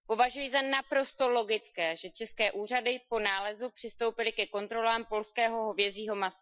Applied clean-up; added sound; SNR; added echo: classical method Wiener filter.